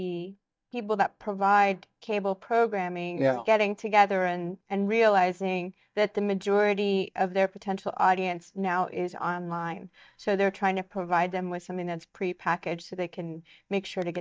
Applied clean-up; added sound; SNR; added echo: neural mask model DeepFilterNet 3.